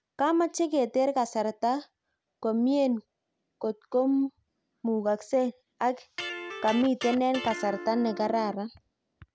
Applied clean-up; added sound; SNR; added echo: none; Electric guitar; 10 dB; none.